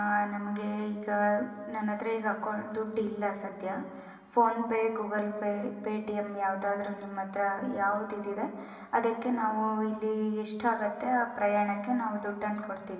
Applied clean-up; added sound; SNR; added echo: none; none; none; reverberation time 1.9 s.